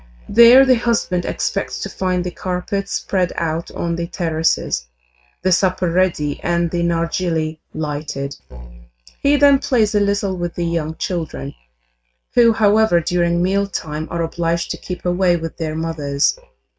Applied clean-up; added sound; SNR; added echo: neural mask model RNNoise.